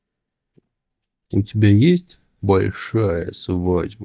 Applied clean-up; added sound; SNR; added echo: neural mask model DeepFilterNet 3.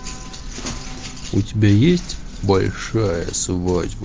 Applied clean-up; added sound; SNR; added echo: none; Train / Breathing; 12 dB; none.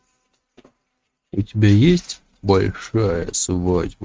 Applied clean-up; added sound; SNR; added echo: neural mask model RNNoise.